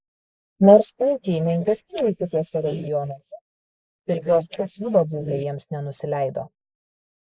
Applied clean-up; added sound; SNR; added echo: neural mask model Resemble Enhance denoiser.